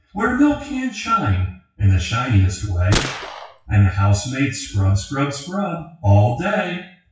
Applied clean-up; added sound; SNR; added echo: classical method WPE with log-MMSE.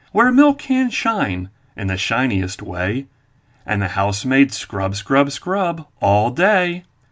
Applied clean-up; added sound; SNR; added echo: none; none; none; none.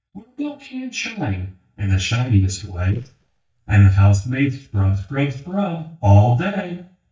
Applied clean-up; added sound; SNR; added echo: neural mask model DeepFilterNet 3.